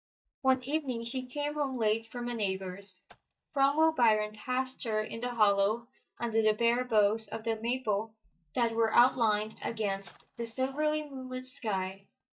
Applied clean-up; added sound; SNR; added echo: neural mask model DeepFilterNet 3.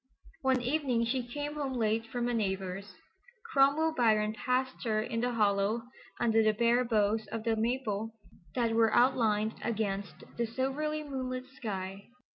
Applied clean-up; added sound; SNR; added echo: none; none; none; none.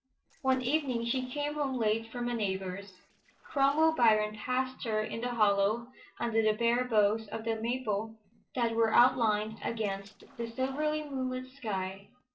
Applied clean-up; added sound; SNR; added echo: neural separator model SepFormer DNS4.